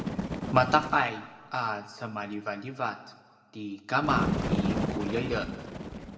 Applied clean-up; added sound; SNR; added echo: none; Bird; 3 dB; reverberation time 1.2 s.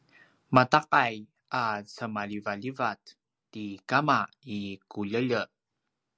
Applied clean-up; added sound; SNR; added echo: none; none; none; none.